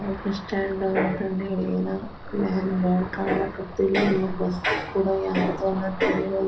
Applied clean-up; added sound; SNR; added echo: none; Ocean; 13 dB; reverberation time 0.3 s.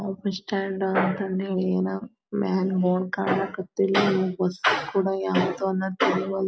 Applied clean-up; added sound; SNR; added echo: none; none; none; none.